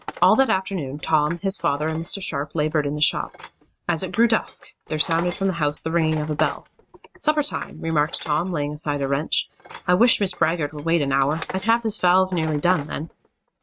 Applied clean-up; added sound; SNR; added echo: neural mask model RNNoise.